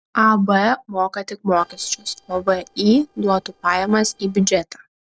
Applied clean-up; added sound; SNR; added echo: neural separator model SepFormer DNS4.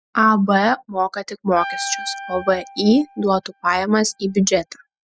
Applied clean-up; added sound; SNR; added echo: classical method spectral subtraction.